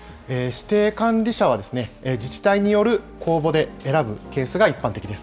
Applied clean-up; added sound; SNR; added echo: none; none; none; none.